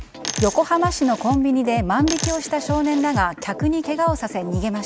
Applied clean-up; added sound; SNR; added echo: none; Coin (dropping); 13 dB; none.